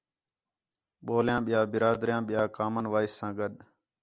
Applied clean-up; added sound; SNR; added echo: none; none; none; none.